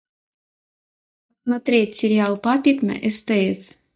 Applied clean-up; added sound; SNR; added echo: neural mask model DeepFilterNet 3.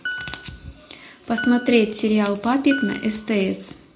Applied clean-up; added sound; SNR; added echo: none; Piano; 13 dB; reverberation time 0.3 s.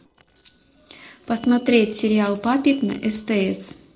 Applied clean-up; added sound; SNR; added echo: neural separator model SepFormer DNS4.